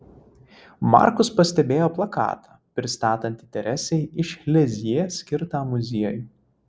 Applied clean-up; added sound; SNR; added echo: none; none; none; none.